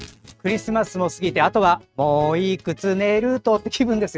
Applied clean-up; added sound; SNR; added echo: neural mask model RNNoise.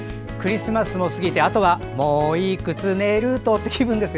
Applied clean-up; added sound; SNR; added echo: none; none; none; none.